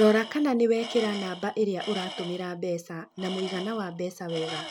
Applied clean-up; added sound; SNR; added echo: none; Tools; 13 dB; none.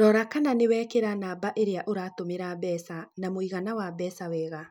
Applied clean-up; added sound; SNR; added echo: none; none; none; none.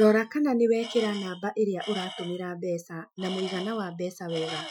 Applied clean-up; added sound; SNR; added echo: classical method Wiener filter.